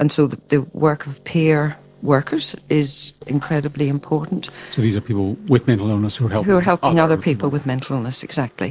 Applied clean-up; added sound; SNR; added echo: neural separator model SepFormer DNS4.